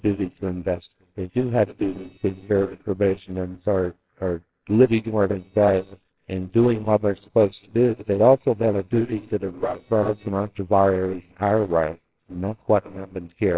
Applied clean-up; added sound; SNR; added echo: neural separator model SepFormer WHAMR!.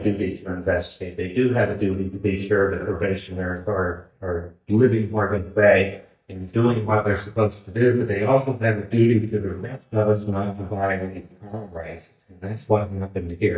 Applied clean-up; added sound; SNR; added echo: neural mask model DeepFilterNet 3.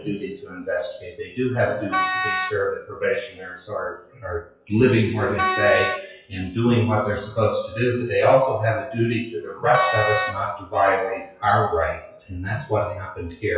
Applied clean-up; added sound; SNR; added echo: classical method WPE with log-MMSE.